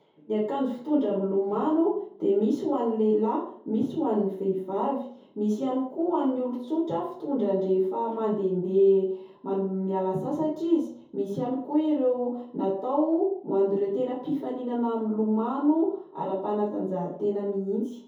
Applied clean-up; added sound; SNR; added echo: none; none; none; reverberation time 0.6 s.